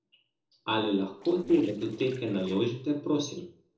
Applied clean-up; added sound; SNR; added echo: neural separator model SepFormer DNS4.